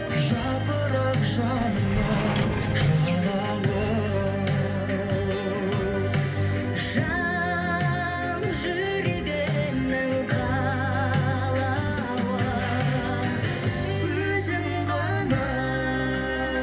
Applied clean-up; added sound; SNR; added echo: none; Sliding door; 7 dB; reverberation time 0.3 s.